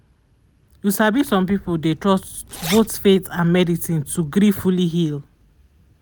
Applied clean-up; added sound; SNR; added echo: none; Zipper (clothing); 17 dB; none.